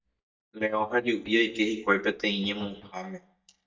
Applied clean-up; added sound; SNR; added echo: neural mask model DeepFilterNet 3.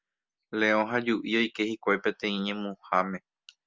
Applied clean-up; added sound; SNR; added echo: none; none; none; none.